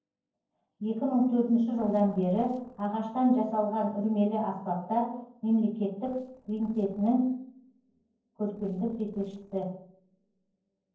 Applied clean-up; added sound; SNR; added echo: neural separator model SepFormer DNS4.